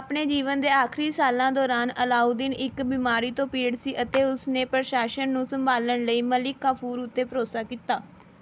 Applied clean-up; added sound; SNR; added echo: none; Clapping; 19 dB; none.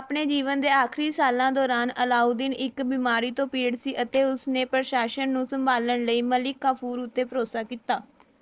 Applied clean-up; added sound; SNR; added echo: neural separator model SepFormer DNS4.